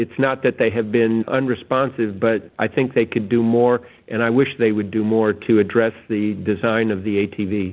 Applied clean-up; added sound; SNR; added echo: none; none; none; none.